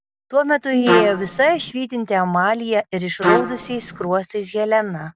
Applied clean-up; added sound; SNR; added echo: none; Trumpet; 1 dB; none.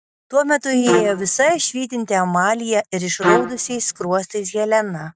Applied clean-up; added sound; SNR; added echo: neural mask model RNNoise.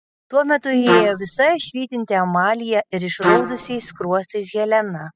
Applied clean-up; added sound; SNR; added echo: classical method spectral subtraction.